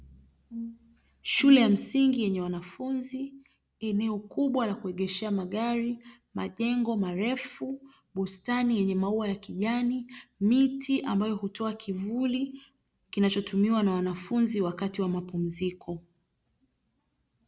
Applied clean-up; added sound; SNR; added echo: none; Brass instrument; 13 dB; none.